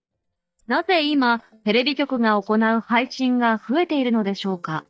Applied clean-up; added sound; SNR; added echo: neural mask model DeepFilterNet 3.